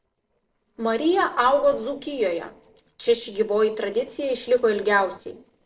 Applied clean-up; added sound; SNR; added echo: neural separator model SepFormer DNS4.